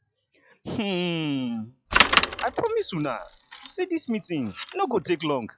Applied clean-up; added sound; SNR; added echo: classical method log-MMSE.